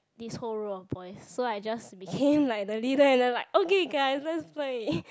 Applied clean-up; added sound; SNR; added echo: none; none; none; none.